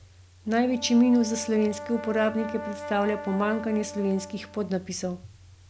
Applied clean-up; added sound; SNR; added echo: none; Brass instrument; 13 dB; none.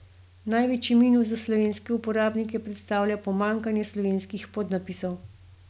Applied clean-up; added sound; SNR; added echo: none; none; none; none.